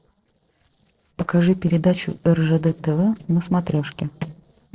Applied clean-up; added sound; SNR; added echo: neural separator model SepFormer DNS4.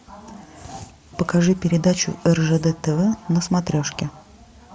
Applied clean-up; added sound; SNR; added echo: none; none; none; none.